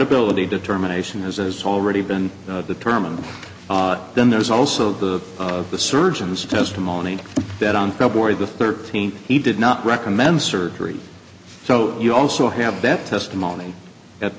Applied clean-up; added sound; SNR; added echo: none; none; none; none.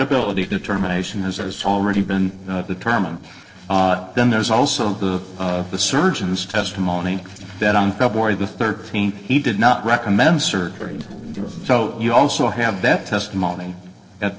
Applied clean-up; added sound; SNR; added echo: neural separator model SepFormer DNS4.